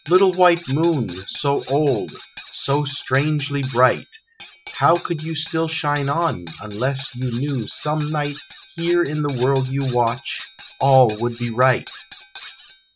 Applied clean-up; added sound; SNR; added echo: none; Cutlery, silverware; 20 dB; none.